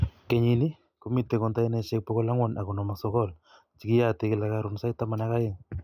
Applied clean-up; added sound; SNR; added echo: none; none; none; none.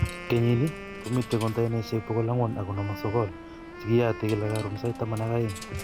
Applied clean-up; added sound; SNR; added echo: none; Coin (dropping) + Wind instrument, woodwind instrument; 12 dB; none.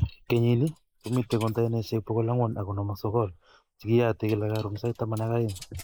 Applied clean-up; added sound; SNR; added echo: neural mask model Resemble Enhance denoiser.